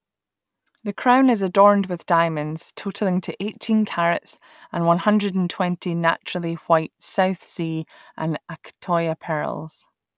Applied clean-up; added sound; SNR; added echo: none; none; none; none.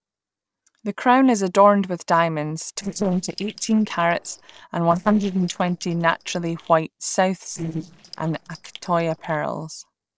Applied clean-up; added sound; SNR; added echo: neural separator model SepFormer DNS4.